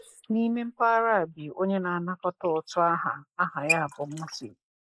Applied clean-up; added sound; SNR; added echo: neural mask model Resemble Enhance denoiser.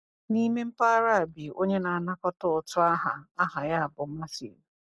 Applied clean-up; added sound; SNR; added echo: none; none; none; none.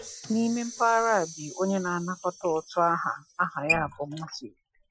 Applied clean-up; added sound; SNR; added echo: classical method Wiener filter.